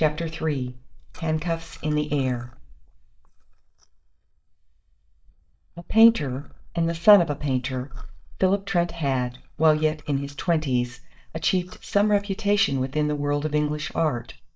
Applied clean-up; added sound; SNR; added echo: neural mask model DeepFilterNet 3.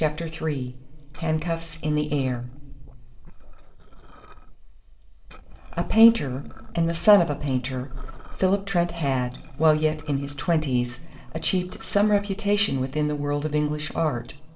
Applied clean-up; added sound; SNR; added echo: neural separator model SepFormer DNS4.